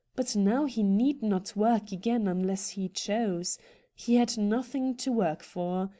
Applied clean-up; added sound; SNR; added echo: none; none; none; none.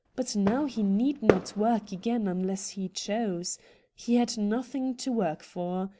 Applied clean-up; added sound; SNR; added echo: none; Fireworks; 5 dB; none.